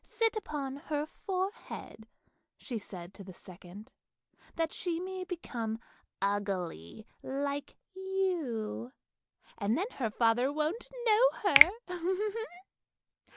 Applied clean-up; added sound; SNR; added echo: none; Finger snapping; -4 dB; none.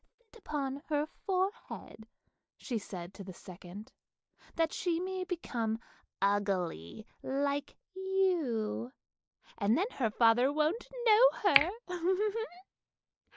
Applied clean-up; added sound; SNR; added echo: neural mask model DeepFilterNet 3.